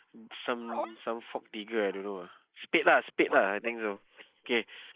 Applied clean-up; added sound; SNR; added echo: neural mask model Resemble Enhance denoiser.